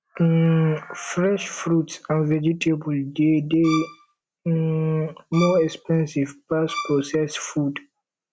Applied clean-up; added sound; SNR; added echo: none; Bowed string instrument; 11 dB; none.